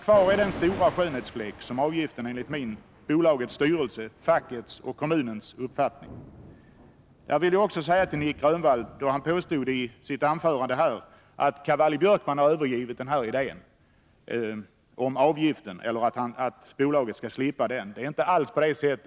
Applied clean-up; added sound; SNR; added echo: none; Thunder; 19 dB; none.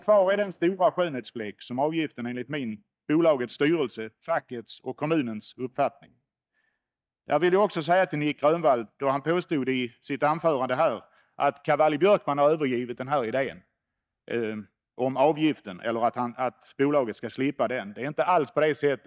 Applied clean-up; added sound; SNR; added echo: neural mask model DeepFilterNet 3.